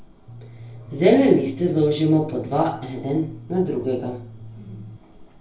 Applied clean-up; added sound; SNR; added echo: none; Bass guitar; 17 dB; reverberation time 0.3 s.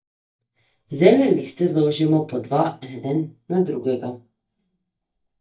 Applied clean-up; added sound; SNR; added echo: neural mask model DeepFilterNet 3.